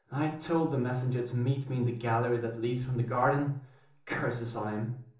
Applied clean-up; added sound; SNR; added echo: none; none; none; reverberation time 0.6 s.